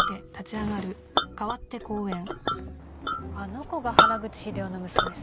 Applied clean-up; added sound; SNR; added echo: none; Chink, clink; -5 dB; none.